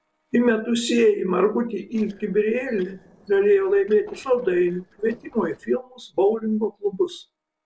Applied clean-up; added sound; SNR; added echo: neural separator model SepFormer DNS4.